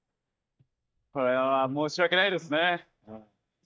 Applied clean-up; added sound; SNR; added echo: neural mask model DeepFilterNet 3.